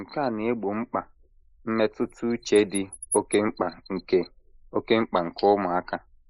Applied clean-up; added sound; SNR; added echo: neural mask model Resemble Enhance denoiser.